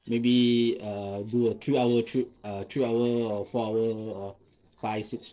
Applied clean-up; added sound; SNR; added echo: neural separator model SepFormer DNS4.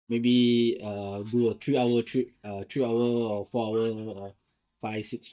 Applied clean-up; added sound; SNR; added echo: neural mask model DeepFilterNet 3.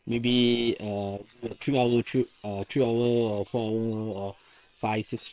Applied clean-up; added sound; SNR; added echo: neural separator model SepFormer WHAM!.